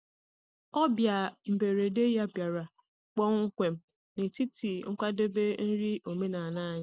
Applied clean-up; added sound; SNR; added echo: none; none; none; none.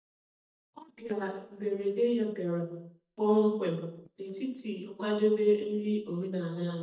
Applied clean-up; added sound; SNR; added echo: neural mask model DeepFilterNet 3.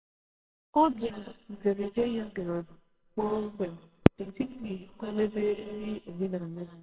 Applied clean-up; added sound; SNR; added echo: neural separator model SepFormer WHAMR!.